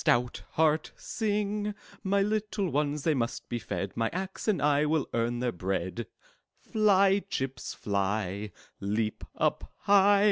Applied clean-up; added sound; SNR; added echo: none; none; none; none.